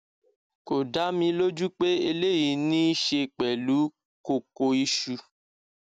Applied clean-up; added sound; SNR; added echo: none; none; none; none.